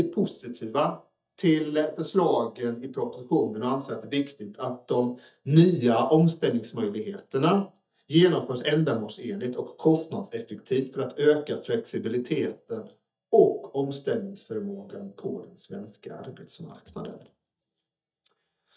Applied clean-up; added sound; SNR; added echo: neural mask model DeepFilterNet 3.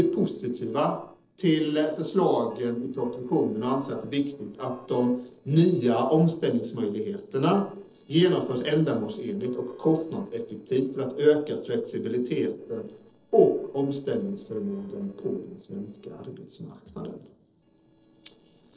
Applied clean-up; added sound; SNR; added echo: neural separator model SepFormer DNS4.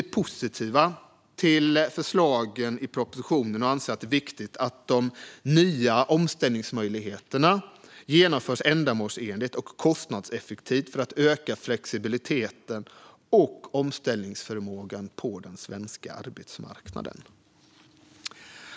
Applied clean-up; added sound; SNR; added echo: none; none; none; none.